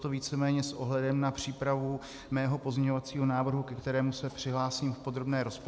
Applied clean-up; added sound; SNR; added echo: none; none; none; none.